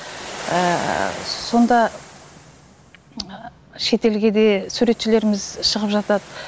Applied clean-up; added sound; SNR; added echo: none; Waves, surf; 15 dB; none.